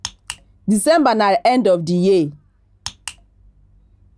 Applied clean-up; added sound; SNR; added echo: none; none; none; none.